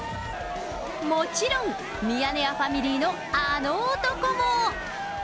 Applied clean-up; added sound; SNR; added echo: none; none; none; none.